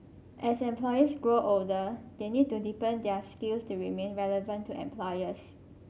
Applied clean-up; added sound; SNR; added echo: none; none; none; none.